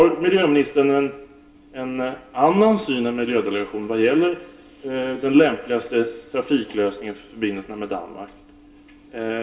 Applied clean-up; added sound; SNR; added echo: none; none; none; reverberation time 0.2 s.